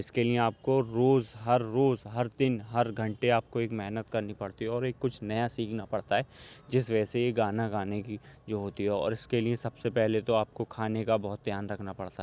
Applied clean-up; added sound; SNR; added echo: none; none; none; none.